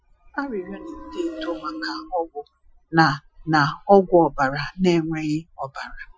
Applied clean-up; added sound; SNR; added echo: classical method Wiener filter.